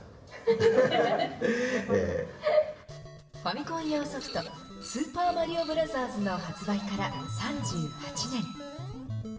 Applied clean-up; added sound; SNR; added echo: none; Printer; 18 dB; reverberation time 0.8 s.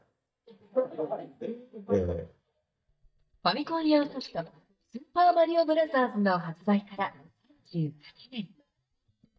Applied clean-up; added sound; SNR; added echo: neural mask model DeepFilterNet 3.